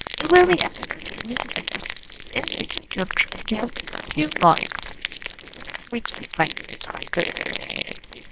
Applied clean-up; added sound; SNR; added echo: neural separator model SepFormer WHAMR!.